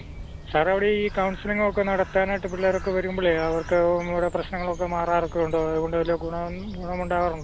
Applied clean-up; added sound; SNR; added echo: none; Bird; 13 dB; none.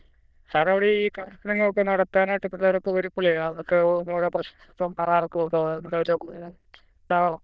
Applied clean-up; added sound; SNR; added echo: neural diffusion model UNIVERSE++.